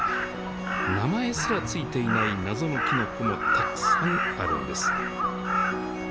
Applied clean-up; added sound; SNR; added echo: none; Crow; -1 dB; none.